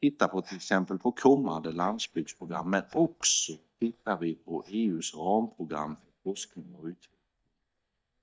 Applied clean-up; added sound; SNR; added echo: neural mask model DeepFilterNet 3.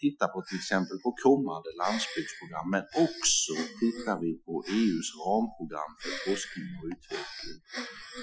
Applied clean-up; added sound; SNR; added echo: classical method Wiener filter.